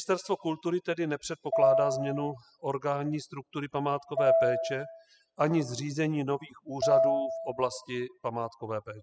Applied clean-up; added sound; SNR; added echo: classical method spectral subtraction.